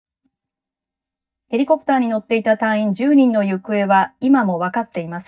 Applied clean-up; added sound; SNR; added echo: neural mask model DeepFilterNet 3.